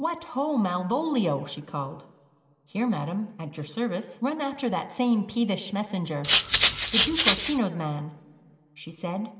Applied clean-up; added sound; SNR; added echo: none; Rattle (instrument); -5 dB; reverberation time 2.9 s.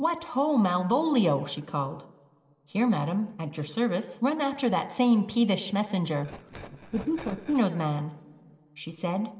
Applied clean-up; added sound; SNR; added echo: neural separator model SepFormer DNS4.